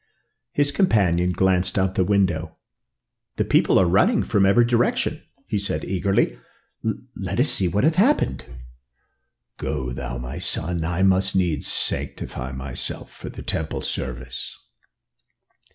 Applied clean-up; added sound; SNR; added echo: none; none; none; none.